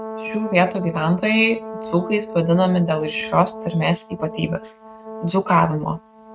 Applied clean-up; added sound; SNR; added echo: neural mask model RNNoise.